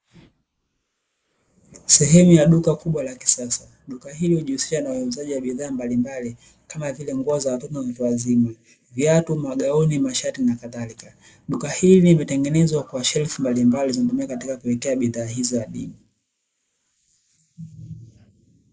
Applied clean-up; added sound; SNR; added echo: neural mask model Resemble Enhance denoiser.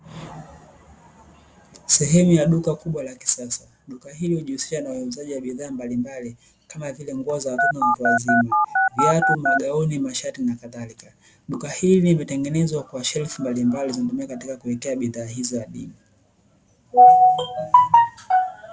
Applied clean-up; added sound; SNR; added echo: none; Telephone; -2 dB; none.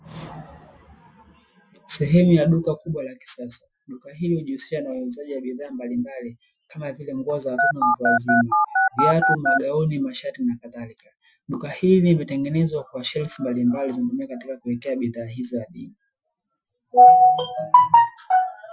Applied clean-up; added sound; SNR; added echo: classical method Wiener filter.